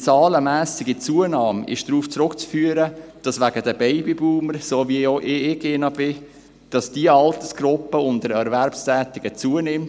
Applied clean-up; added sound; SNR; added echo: none; none; none; none.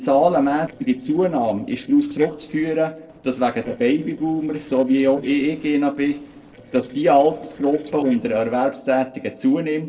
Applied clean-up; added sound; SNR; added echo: neural separator model SepFormer DNS4.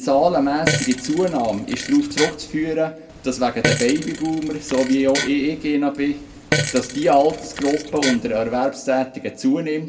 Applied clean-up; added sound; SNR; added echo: none; Fart; 7 dB; reverberation time 0.2 s.